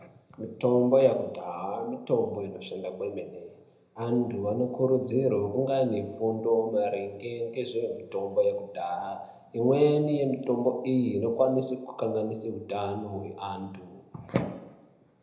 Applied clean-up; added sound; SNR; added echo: none; none; none; reverberation time 0.8 s.